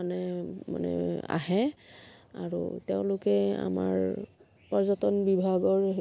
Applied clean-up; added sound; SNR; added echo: none; none; none; none.